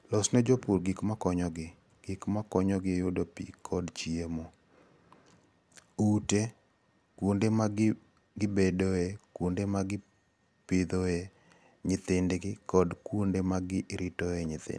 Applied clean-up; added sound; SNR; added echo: none; none; none; none.